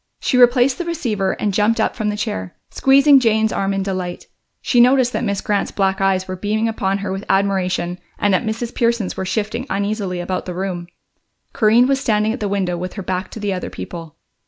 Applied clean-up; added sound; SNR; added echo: none; none; none; none.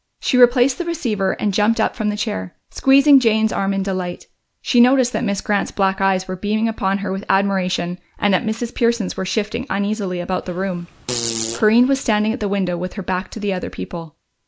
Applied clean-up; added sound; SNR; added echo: none; Fart; 9 dB; none.